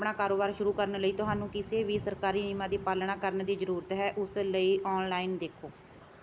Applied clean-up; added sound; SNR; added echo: none; Thunder; 17 dB; none.